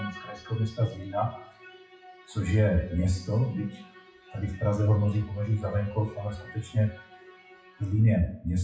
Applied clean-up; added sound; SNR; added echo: classical method WPE with log-MMSE.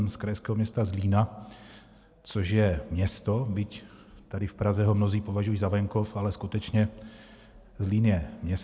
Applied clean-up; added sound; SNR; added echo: none; none; none; none.